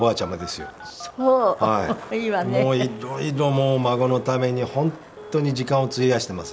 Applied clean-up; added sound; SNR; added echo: none; Skateboard + Telephone; 17 dB; none.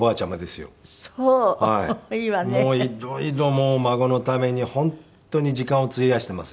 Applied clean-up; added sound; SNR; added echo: none; none; none; none.